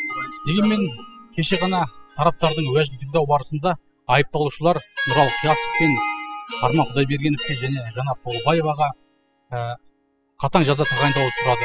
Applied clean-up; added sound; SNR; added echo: classical method spectral subtraction.